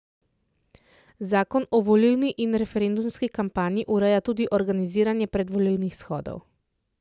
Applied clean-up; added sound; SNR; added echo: none; none; none; none.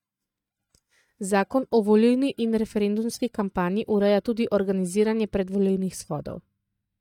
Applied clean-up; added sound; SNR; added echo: neural mask model DeepFilterNet 3.